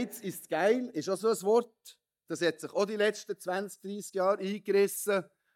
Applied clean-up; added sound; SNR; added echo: neural mask model DeepFilterNet 3.